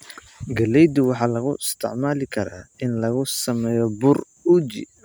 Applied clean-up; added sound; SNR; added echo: none; none; none; none.